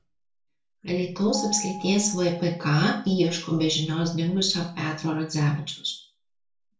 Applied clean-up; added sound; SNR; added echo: none; Piano; 17 dB; reverberation time 0.3 s.